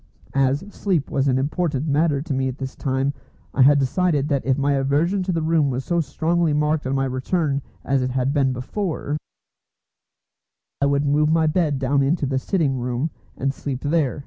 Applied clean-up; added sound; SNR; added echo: none; none; none; none.